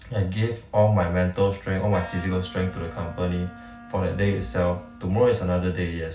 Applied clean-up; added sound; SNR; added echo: none; Wind instrument, woodwind instrument; 18 dB; reverberation time 0.4 s.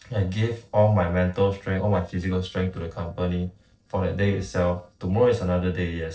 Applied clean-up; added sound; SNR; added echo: neural separator model SepFormer DNS4.